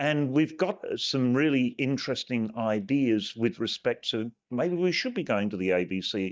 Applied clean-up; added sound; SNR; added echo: neural mask model DeepFilterNet 3.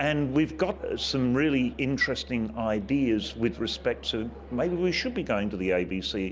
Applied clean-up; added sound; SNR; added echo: none; Musical instrument; 18 dB; none.